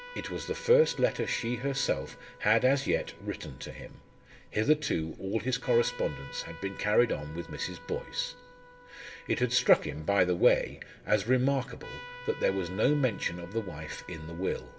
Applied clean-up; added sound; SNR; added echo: none; Trumpet; 19 dB; reverberation time 0.8 s.